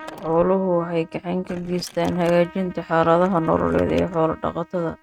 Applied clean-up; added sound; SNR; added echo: neural mask model RNNoise.